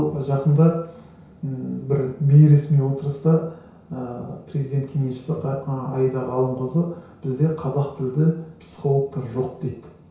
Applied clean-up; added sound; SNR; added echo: none; none; none; reverberation time 0.6 s.